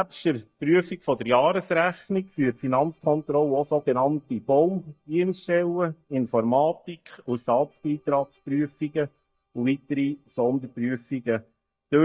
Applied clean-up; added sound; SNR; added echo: neural mask model DeepFilterNet 3.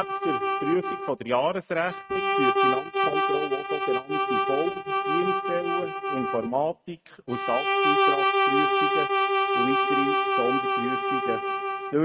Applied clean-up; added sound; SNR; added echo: neural mask model RNNoise.